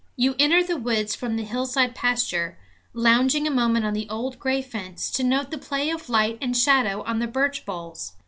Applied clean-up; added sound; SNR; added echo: none; none; none; none.